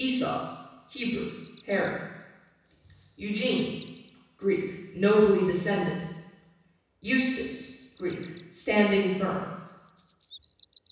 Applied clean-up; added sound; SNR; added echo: none; Bird vocalization, bird call, bird song; 18 dB; reverberation time 1.1 s.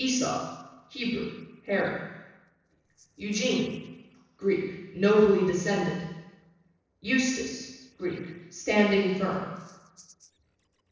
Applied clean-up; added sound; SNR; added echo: neural separator model SepFormer DNS4.